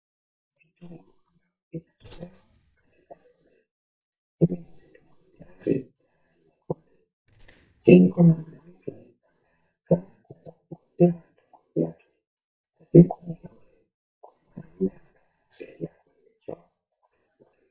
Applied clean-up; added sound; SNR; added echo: neural mask model DeepFilterNet 3.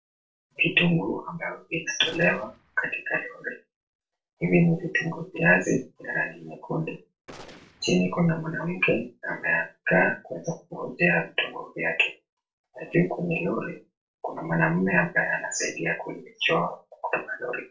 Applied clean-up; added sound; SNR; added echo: neural separator model SepFormer DNS4.